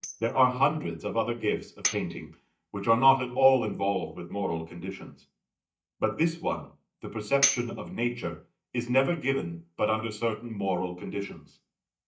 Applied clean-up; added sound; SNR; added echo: neural mask model DeepFilterNet 3.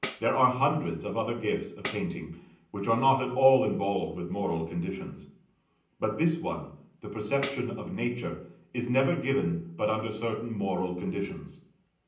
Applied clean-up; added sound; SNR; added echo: none; Tambourine; 4 dB; reverberation time 0.6 s.